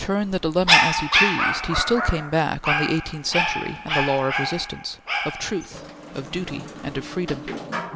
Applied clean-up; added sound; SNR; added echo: none; Dog; -1 dB; none.